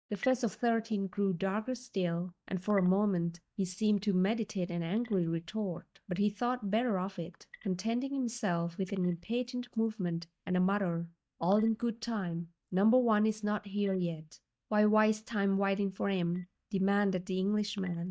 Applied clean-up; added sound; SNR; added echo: neural mask model DeepFilterNet 3.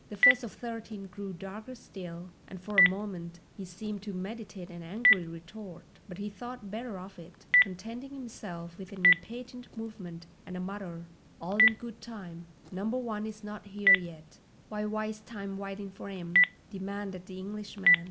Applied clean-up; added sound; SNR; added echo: none; Telephone; -4 dB; none.